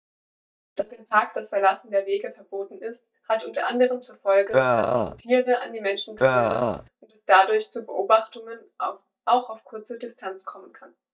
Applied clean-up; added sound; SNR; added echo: neural mask model DeepFilterNet 3.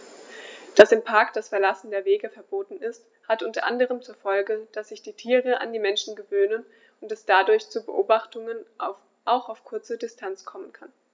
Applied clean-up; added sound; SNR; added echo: none; none; none; none.